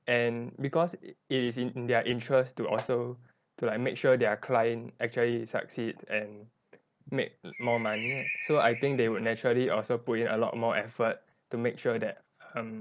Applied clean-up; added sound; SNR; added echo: none; Bird; 8 dB; none.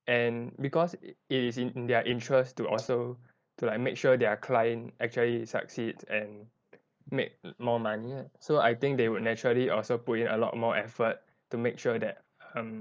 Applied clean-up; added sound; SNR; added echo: neural mask model Resemble Enhance denoiser.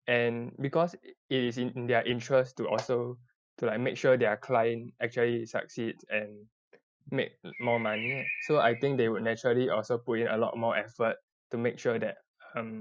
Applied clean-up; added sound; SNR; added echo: classical method Wiener filter.